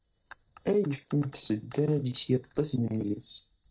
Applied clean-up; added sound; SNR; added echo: neural mask model DeepFilterNet 3.